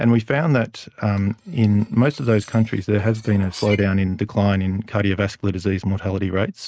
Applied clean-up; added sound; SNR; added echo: neural mask model RNNoise.